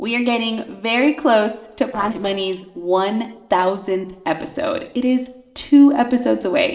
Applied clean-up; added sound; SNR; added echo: neural separator model SepFormer DNS4.